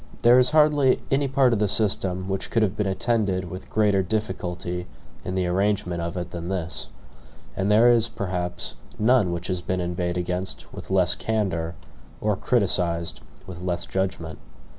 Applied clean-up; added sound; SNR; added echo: none; none; none; none.